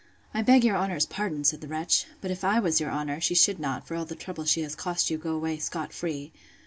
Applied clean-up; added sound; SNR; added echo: none; none; none; none.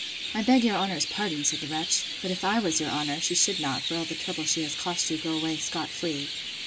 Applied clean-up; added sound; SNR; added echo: none; Chirp, tweet; 5 dB; none.